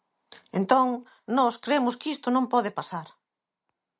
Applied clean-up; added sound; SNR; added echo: none; none; none; none.